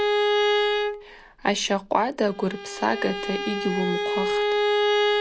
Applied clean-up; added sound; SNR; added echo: none; Bowed string instrument; -3 dB; none.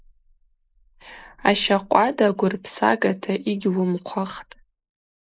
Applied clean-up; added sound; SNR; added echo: neural mask model Resemble Enhance denoiser.